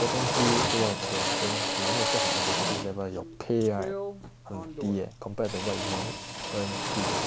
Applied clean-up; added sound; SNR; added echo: none; Drill; -2 dB; none.